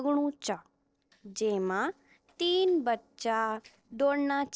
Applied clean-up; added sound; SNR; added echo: neural separator model SepFormer DNS4.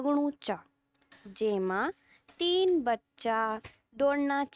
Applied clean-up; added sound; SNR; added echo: neural mask model RNNoise.